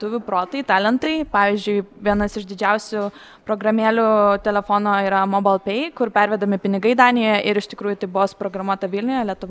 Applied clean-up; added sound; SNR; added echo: none; none; none; none.